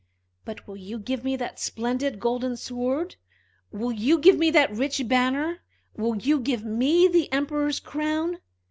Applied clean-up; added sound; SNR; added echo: none; none; none; none.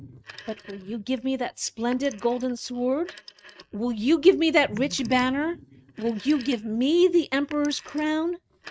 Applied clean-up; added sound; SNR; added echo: neural mask model RNNoise.